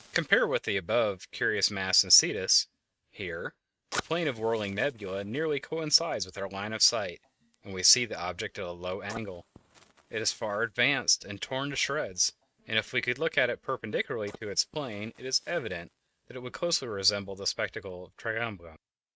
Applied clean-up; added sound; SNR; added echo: neural mask model RNNoise.